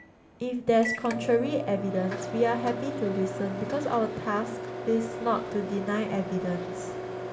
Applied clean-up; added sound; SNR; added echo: none; Microwave oven; 7 dB; reverberation time 2.6 s.